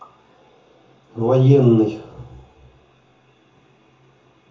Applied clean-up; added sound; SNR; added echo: none; none; none; reverberation time 0.6 s.